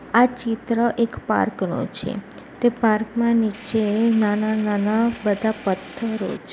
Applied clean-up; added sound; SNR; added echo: none; Engine; 19 dB; none.